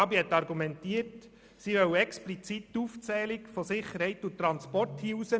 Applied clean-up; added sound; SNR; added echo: none; none; none; none.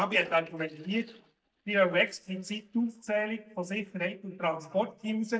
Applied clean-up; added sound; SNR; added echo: neural mask model DeepFilterNet 3.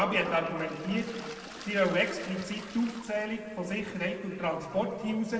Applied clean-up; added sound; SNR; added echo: none; Toilet flush; 16 dB; reverberation time 1.8 s.